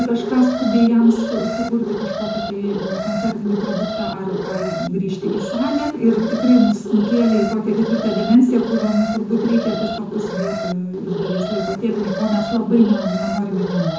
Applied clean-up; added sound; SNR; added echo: none; Alarm; 7 dB; reverberation time 0.6 s.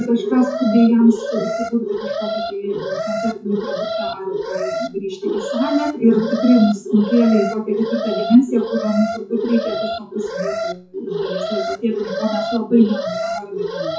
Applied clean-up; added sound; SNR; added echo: classical method WPE with log-MMSE.